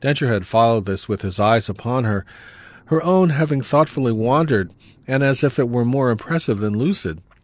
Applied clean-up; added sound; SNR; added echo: neural separator model SepFormer DNS4.